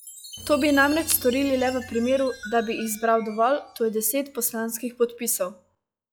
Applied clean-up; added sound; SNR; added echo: classical method log-MMSE.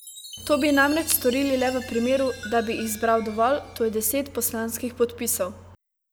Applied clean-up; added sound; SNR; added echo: none; Chime; 18 dB; none.